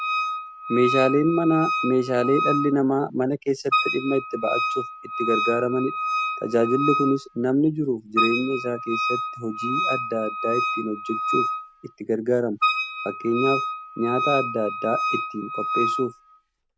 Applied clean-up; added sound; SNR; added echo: none; Wind instrument, woodwind instrument; 3 dB; none.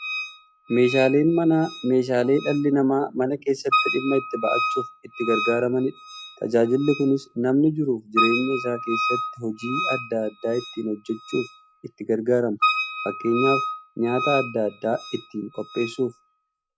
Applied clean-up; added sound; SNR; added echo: classical method log-MMSE.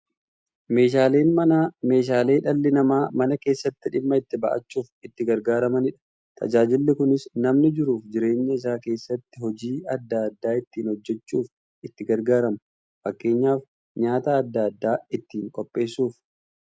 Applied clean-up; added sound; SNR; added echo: none; none; none; none.